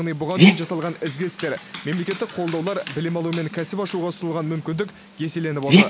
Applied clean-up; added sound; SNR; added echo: none; Dog; -1 dB; none.